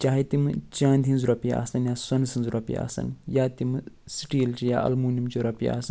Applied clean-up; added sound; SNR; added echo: none; none; none; none.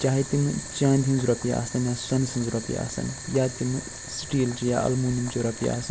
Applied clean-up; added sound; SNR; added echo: none; Boiling; 11 dB; none.